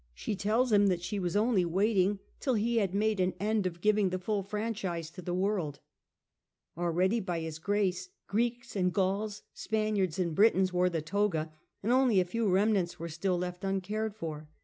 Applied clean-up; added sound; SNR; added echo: none; none; none; none.